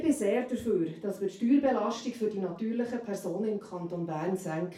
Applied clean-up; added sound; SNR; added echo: none; none; none; reverberation time 0.3 s.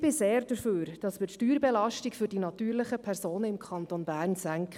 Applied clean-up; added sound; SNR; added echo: none; none; none; none.